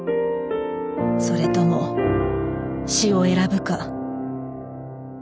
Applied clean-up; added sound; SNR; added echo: none; none; none; none.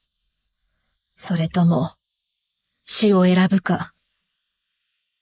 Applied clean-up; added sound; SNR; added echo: neural mask model Resemble Enhance denoiser.